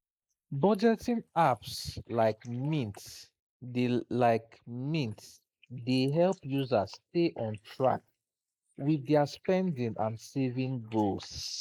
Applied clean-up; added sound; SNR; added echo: neural mask model Resemble Enhance denoiser.